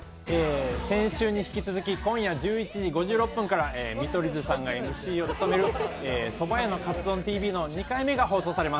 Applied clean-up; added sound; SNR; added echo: none; none; none; none.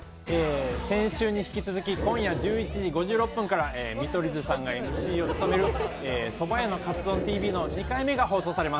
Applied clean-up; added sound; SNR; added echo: none; Growling; 6 dB; none.